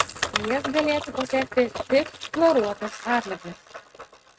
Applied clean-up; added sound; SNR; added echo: neural mask model RNNoise.